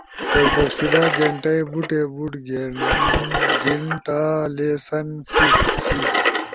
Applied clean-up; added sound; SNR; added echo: none; Engine; -1 dB; none.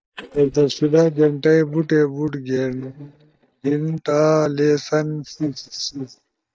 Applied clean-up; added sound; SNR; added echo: neural mask model DeepFilterNet 3.